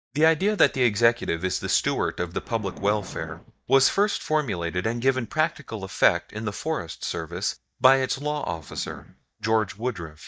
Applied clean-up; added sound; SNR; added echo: neural mask model DeepFilterNet 3.